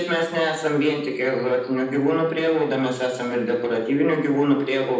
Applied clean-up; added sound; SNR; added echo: none; none; none; reverberation time 0.8 s.